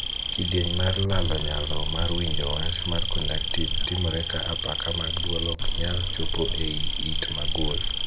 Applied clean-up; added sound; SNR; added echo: none; Insect; -4 dB; none.